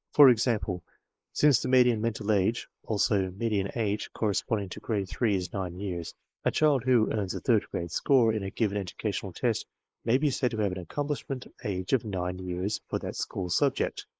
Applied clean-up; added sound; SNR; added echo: neural mask model Resemble Enhance denoiser.